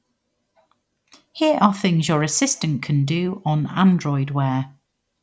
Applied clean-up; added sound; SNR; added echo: none; none; none; none.